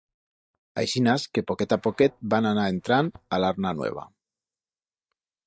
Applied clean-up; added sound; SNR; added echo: neural mask model DeepFilterNet 3.